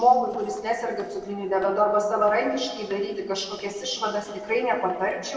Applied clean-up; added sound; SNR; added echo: neural separator model SepFormer DNS4.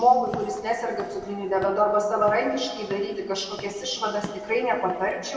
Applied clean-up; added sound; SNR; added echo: none; Walk, footsteps / Siren; 18 dB; reverberation time 1.8 s.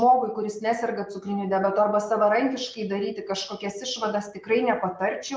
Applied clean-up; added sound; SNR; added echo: none; none; none; none.